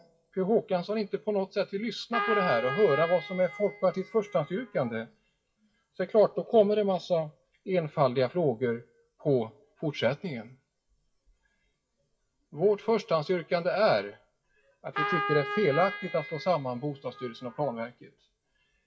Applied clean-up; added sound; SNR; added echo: classical method WPE with log-MMSE.